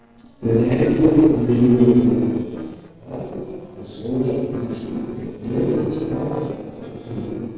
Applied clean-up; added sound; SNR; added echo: neural separator model SepFormer DNS4.